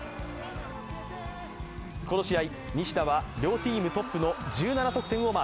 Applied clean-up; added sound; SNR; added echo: none; Wind instrument, woodwind instrument; 18 dB; none.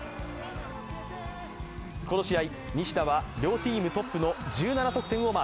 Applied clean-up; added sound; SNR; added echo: none; none; none; none.